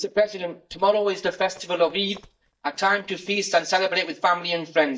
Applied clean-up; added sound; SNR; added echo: neural mask model DeepFilterNet 3.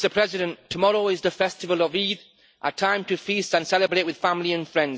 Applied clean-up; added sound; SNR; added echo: none; none; none; none.